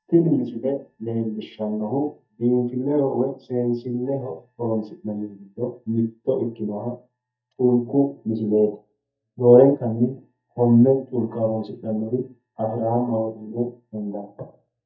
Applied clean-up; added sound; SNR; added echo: neural mask model DeepFilterNet 3.